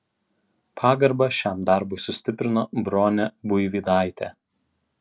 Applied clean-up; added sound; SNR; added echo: none; none; none; none.